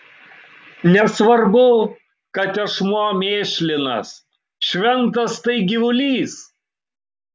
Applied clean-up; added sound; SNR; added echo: none; none; none; none.